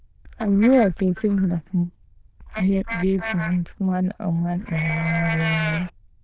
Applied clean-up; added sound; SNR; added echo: neural diffusion model UNIVERSE++.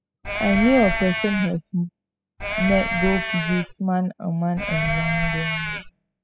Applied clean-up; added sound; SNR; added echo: classical method spectral subtraction.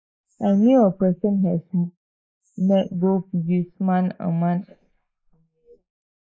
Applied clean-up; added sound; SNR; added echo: neural mask model Resemble Enhance denoiser.